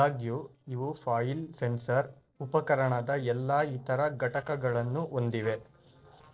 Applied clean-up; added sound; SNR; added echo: neural separator model SepFormer DNS4.